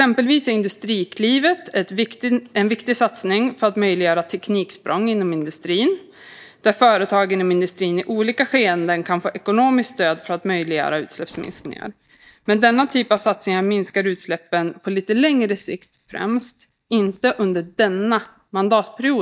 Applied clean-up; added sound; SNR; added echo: neural mask model DeepFilterNet 3.